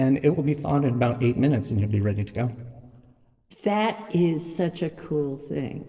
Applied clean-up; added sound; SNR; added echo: neural separator model SepFormer DNS4.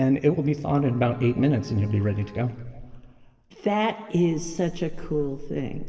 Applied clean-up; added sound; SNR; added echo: none; Bowed string instrument; 20 dB; reverberation time 1.6 s.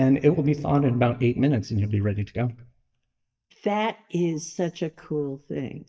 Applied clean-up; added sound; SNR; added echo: neural mask model DeepFilterNet 3.